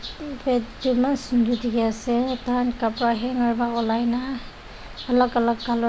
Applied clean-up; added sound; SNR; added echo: none; none; none; none.